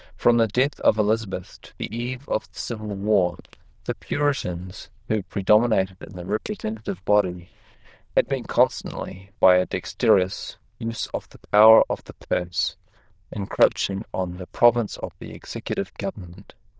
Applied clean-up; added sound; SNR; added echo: neural diffusion model UNIVERSE++.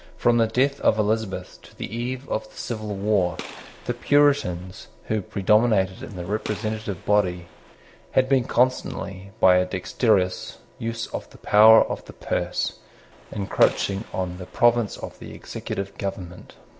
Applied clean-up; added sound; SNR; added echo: none; Gunshot, gunfire; 18 dB; none.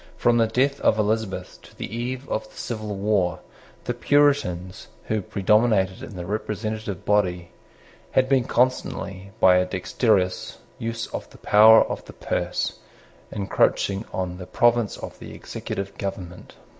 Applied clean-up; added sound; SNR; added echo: none; none; none; none.